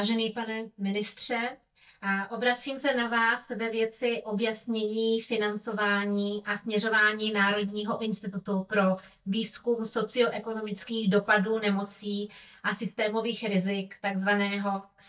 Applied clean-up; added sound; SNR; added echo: neural mask model DeepFilterNet 3.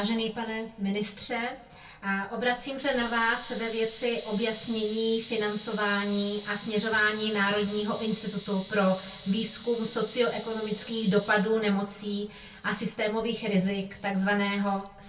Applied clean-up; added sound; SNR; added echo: none; Camera; 20 dB; reverberation time 0.2 s.